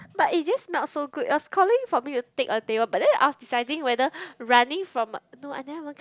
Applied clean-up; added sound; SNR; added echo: none; none; none; none.